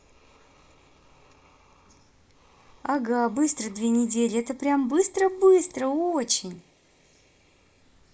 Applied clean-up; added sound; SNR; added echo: neural mask model Resemble Enhance denoiser.